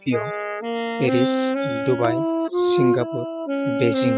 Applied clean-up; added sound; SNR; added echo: classical method spectral subtraction.